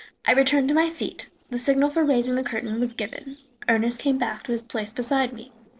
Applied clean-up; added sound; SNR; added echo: neural separator model SepFormer DNS4.